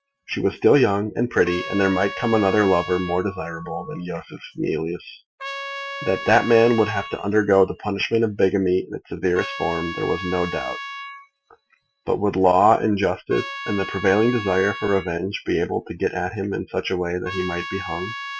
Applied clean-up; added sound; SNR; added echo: classical method Wiener filter.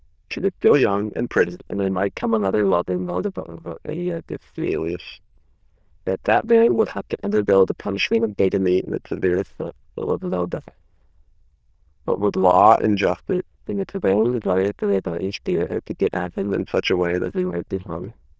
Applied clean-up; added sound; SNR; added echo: neural diffusion model UNIVERSE++.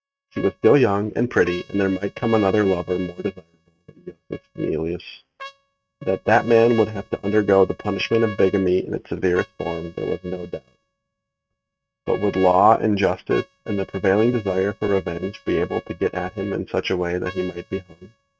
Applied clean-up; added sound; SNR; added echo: neural mask model RNNoise.